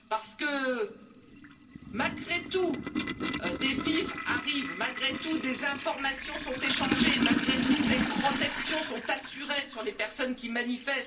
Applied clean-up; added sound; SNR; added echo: none; Toilet flush; 2 dB; reverberation time 0.3 s.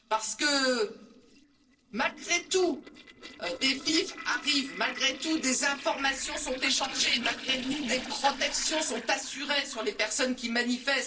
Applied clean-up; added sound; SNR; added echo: neural separator model SepFormer DNS4.